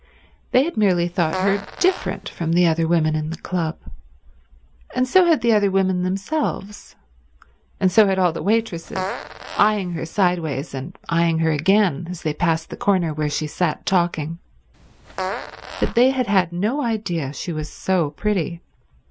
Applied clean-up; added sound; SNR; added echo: none; Fart; 10 dB; none.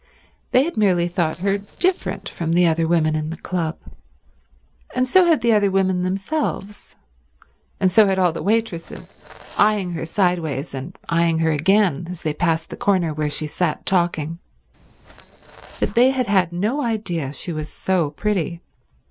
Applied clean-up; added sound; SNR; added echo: neural separator model SepFormer DNS4.